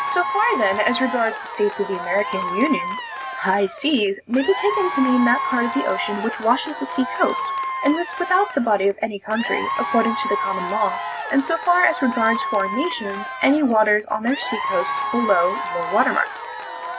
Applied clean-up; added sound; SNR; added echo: none; Applause / Crowd / Cheering; 5 dB; none.